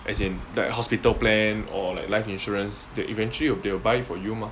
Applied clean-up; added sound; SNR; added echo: none; none; none; none.